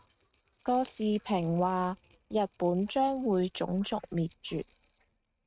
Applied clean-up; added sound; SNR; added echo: neural mask model RNNoise.